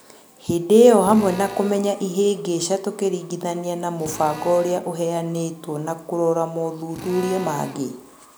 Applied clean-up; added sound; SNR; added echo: none; Drill; 19 dB; none.